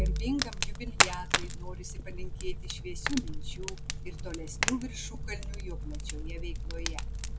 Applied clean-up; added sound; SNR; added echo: none; Fire; -2 dB; none.